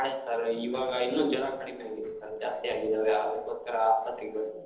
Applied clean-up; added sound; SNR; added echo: neural separator model SepFormer DNS4.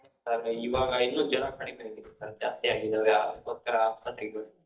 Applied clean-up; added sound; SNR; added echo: neural mask model DeepFilterNet 3.